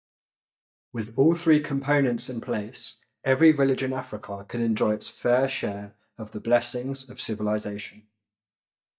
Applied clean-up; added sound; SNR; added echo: neural mask model DeepFilterNet 3.